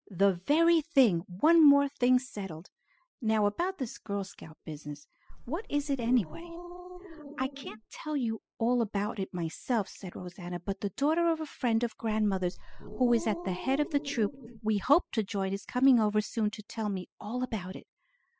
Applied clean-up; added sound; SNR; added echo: classical method spectral subtraction.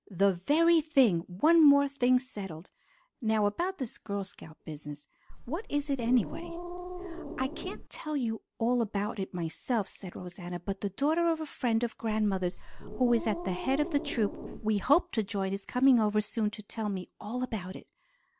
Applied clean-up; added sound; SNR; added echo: none; Growling; 8 dB; none.